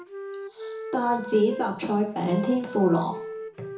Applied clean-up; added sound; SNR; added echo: none; Wind instrument, woodwind instrument; 11 dB; reverberation time 0.5 s.